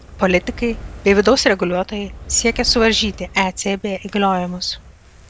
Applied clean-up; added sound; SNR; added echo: none; Fire; 15 dB; none.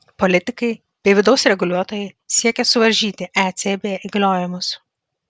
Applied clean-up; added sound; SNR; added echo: none; none; none; none.